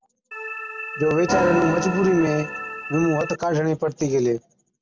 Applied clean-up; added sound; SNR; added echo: none; Organ + Organ; 5 dB; none.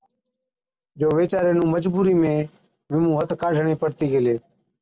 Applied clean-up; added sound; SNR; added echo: none; none; none; none.